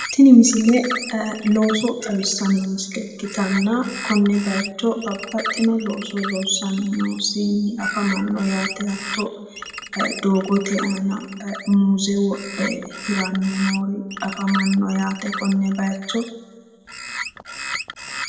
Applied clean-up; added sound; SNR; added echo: none; Bird; 11 dB; reverberation time 1.3 s.